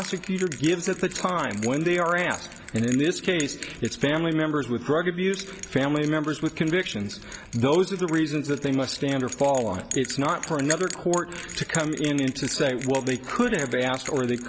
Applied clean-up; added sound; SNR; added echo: none; Bell; 14 dB; none.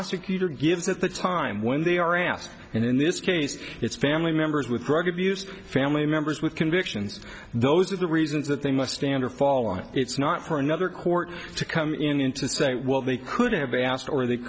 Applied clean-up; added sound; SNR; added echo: none; none; none; none.